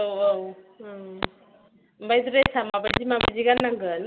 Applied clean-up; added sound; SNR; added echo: none; none; none; none.